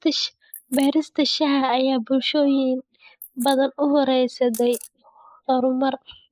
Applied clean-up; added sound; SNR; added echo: neural mask model Resemble Enhance denoiser.